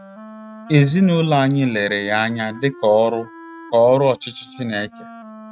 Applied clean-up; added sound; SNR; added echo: neural mask model RNNoise.